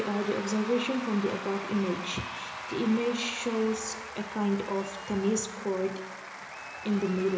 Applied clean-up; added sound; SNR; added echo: none; Applause / Crowd / Cheering; 9 dB; reverberation time 0.8 s.